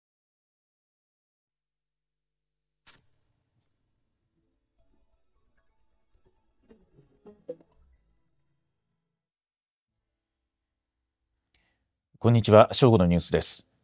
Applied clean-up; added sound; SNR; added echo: neural mask model DeepFilterNet 3.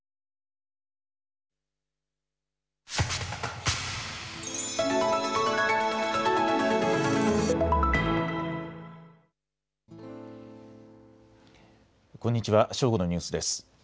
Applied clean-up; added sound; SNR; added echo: none; Acoustic guitar / Strum; 18 dB; none.